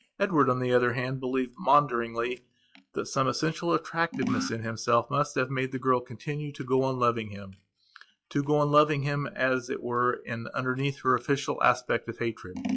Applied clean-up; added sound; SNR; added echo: classical method log-MMSE.